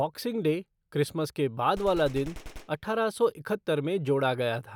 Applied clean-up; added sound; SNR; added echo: none; Gunshot, gunfire; 16 dB; none.